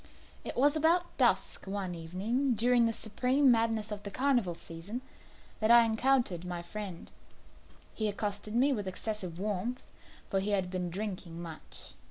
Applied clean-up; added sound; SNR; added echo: none; none; none; none.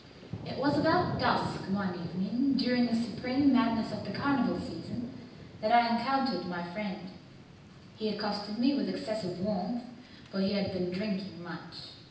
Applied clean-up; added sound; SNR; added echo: none; Thunder / Rain; 11 dB; reverberation time 0.9 s.